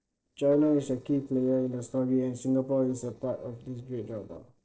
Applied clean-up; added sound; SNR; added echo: neural separator model SepFormer DNS4.